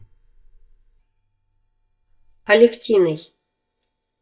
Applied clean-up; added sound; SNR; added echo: neural mask model DeepFilterNet 3.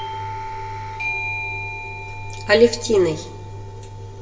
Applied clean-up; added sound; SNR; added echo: none; Doorbell; 8 dB; reverberation time 0.6 s.